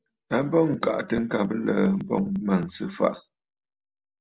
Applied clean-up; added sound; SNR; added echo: none; none; none; none.